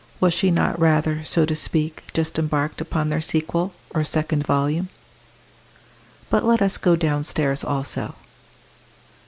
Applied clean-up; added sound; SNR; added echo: none; none; none; none.